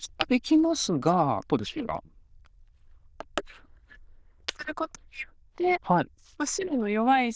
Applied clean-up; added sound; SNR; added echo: neural diffusion model UNIVERSE++.